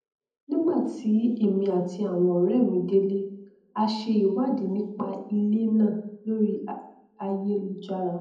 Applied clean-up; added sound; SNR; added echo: none; none; none; reverberation time 0.8 s.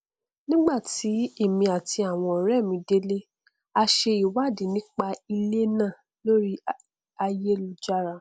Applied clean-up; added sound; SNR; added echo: none; none; none; none.